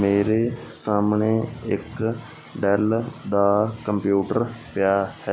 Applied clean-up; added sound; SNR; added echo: none; none; none; none.